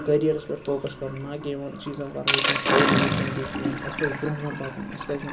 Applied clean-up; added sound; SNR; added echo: none; Sink (filling or washing); -2 dB; none.